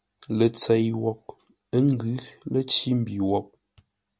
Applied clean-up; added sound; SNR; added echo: none; none; none; none.